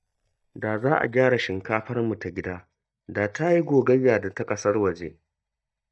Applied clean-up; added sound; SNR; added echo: neural mask model DeepFilterNet 3.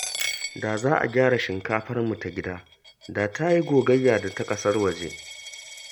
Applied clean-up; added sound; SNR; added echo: none; Coin (dropping); 14 dB; none.